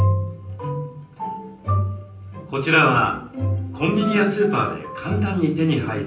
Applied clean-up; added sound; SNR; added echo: none; none; none; reverberation time 0.6 s.